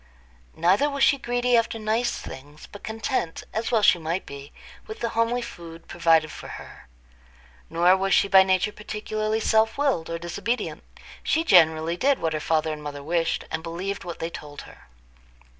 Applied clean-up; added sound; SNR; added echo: none; none; none; none.